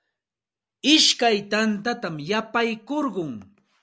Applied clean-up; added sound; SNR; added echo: none; none; none; none.